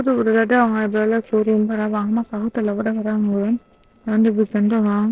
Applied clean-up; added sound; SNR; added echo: neural separator model SepFormer DNS4.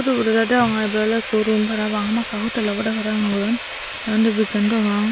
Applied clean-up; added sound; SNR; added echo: none; Sawing; 4 dB; none.